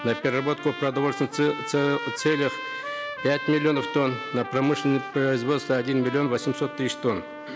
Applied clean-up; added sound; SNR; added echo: none; Trumpet; 10 dB; none.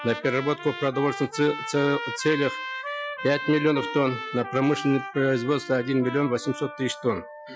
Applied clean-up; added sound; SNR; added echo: classical method Wiener filter.